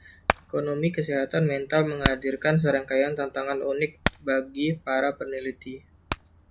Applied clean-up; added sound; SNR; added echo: none; Hammer; 7 dB; none.